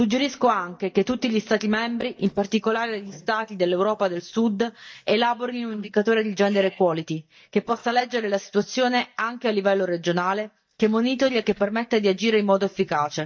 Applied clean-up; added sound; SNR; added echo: neural mask model DeepFilterNet 3.